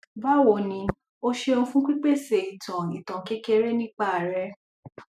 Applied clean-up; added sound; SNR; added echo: classical method Wiener filter.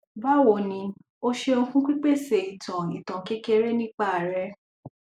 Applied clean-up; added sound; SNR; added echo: neural mask model Resemble Enhance denoiser.